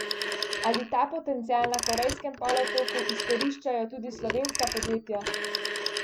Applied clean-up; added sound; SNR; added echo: none; Telephone; 3 dB; none.